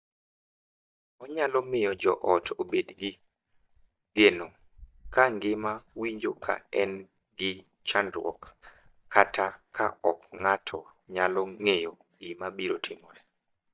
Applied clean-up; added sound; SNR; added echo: neural mask model DeepFilterNet 3.